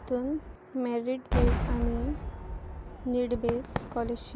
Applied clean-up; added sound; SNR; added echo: none; Cheering / Fireworks; 0 dB; none.